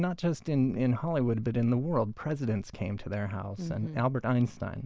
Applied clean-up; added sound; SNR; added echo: none; none; none; none.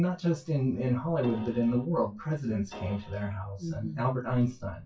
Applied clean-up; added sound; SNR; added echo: classical method WPE with log-MMSE.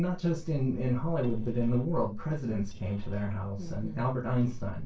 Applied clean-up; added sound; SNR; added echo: neural separator model SepFormer DNS4.